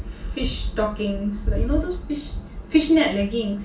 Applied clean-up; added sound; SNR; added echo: none; none; none; reverberation time 0.3 s.